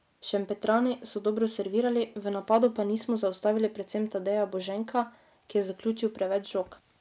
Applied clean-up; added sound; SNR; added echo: none; none; none; none.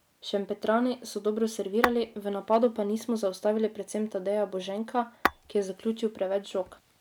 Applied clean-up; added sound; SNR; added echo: none; Tap / Glass; 6 dB; none.